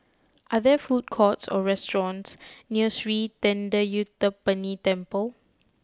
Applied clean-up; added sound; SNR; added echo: none; none; none; none.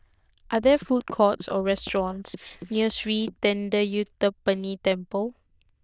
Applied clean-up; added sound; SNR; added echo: neural diffusion model UNIVERSE++.